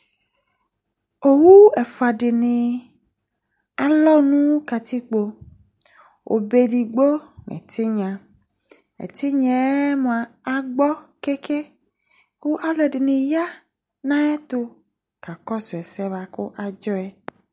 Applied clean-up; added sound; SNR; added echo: none; none; none; none.